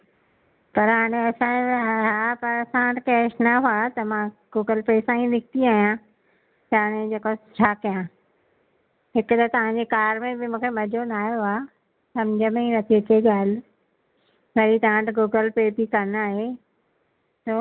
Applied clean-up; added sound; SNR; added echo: none; none; none; none.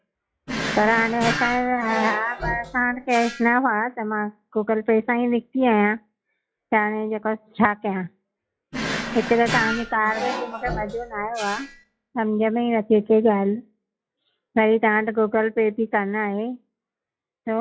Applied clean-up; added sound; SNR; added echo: classical method log-MMSE.